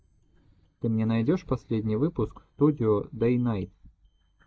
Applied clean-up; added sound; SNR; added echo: neural mask model DeepFilterNet 3.